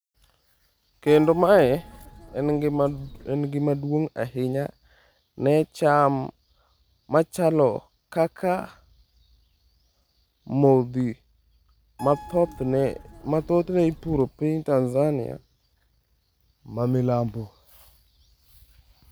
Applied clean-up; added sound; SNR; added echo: none; Keyboard (musical); 17 dB; none.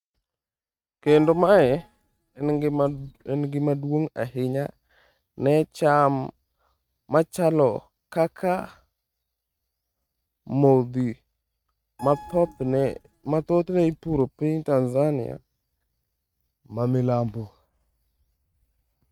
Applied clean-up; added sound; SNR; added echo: neural mask model RNNoise.